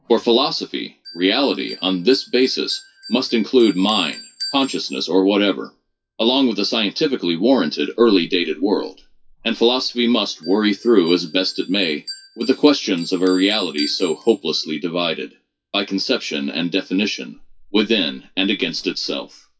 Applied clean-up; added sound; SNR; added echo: classical method WPE with log-MMSE.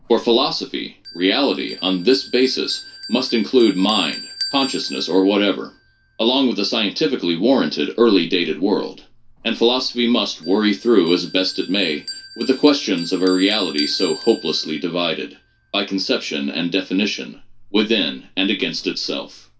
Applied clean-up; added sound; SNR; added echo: none; Bell; 17 dB; reverberation time 0.2 s.